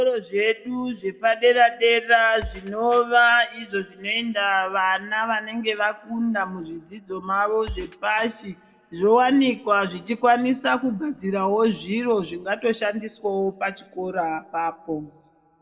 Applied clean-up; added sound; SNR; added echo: neural separator model SepFormer DNS4.